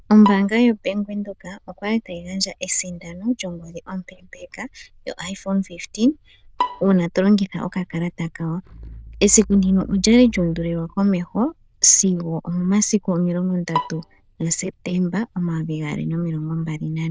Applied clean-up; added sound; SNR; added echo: neural diffusion model UNIVERSE++.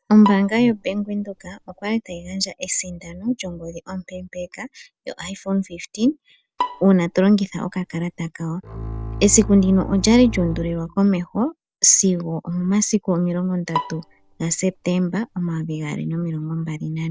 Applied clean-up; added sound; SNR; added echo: none; Bowed string instrument + Bowed string instrument; 11 dB; none.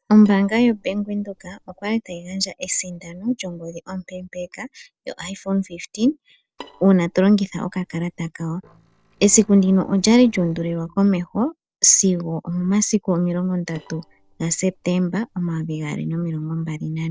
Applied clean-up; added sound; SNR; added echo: neural separator model SepFormer DNS4.